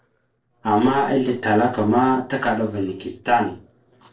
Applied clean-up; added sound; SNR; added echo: neural separator model SepFormer DNS4.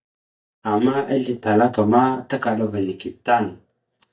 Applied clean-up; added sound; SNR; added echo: neural mask model DeepFilterNet 3.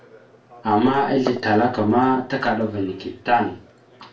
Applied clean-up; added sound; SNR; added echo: none; Glass; 19 dB; reverberation time 0.3 s.